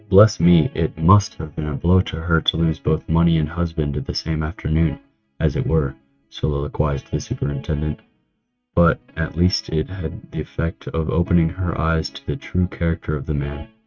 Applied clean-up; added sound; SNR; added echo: neural mask model RNNoise.